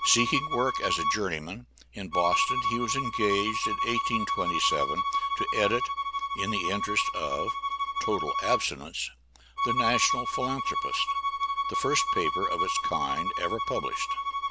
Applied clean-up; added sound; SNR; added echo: none; Bowed string instrument; -2 dB; none.